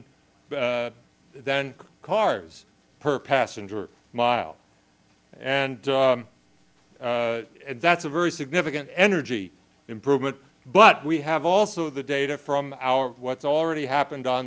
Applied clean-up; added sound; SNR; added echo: none; none; none; none.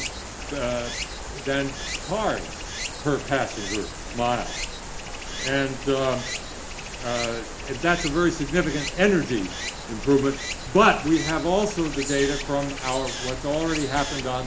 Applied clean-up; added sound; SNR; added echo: none; Stream; 7 dB; reverberation time 0.4 s.